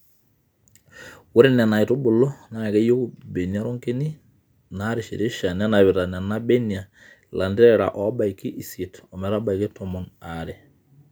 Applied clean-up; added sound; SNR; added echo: none; none; none; none.